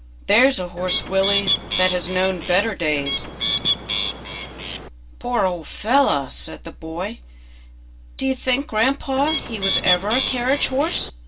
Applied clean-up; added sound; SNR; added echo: none; Bird; 2 dB; reverberation time 0.1 s.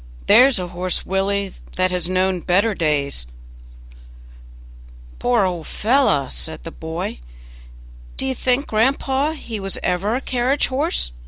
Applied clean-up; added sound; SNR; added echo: none; none; none; none.